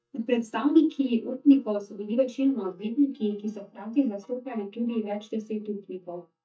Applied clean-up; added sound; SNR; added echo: neural mask model DeepFilterNet 3.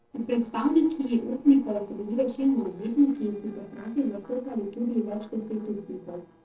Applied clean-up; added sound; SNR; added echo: neural separator model SepFormer DNS4.